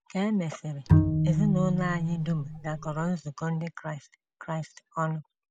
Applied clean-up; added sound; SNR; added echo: none; Bowed string instrument; -4 dB; none.